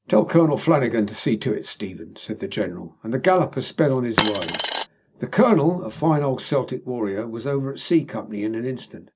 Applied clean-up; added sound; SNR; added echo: none; Coin (dropping); 2 dB; none.